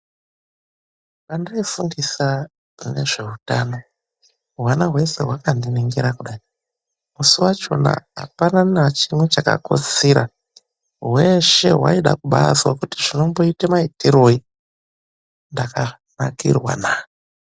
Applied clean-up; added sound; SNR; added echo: neural mask model DeepFilterNet 3.